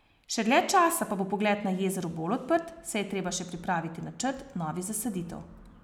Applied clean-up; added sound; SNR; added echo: none; none; none; none.